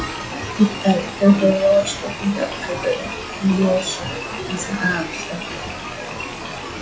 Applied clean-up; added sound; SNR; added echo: classical method log-MMSE.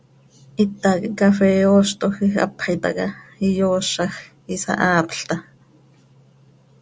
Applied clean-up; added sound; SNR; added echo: none; none; none; none.